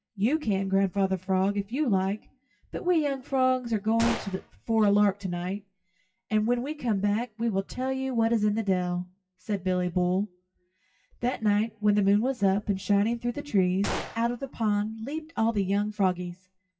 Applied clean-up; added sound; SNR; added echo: classical method WPE with log-MMSE.